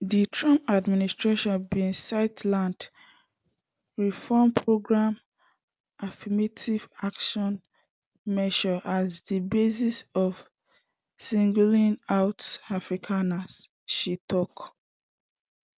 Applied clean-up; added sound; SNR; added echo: none; none; none; none.